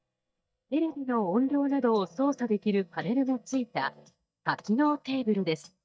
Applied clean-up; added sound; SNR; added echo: neural mask model DeepFilterNet 3.